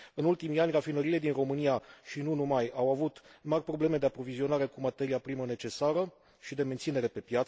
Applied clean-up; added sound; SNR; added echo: none; none; none; none.